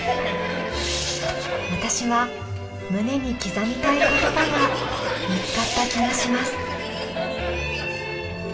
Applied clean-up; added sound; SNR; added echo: none; Crowd; 3 dB; reverberation time 1.7 s.